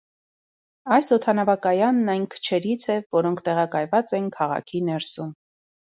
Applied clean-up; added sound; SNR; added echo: none; none; none; none.